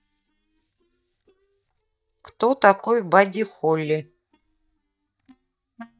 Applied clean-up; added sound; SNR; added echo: neural mask model DeepFilterNet 3.